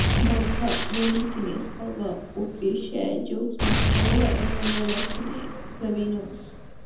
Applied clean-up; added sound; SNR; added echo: none; Gunshot, gunfire; -2 dB; reverberation time 0.8 s.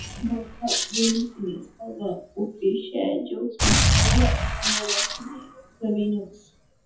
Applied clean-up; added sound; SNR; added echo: classical method WPE with log-MMSE.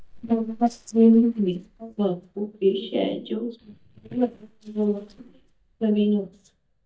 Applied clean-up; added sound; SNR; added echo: neural mask model DeepFilterNet 3.